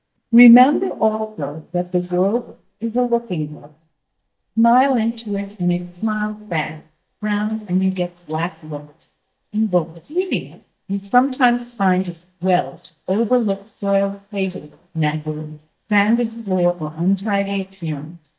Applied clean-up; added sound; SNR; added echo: neural mask model DeepFilterNet 3.